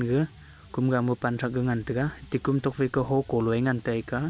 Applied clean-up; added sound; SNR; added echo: none; none; none; none.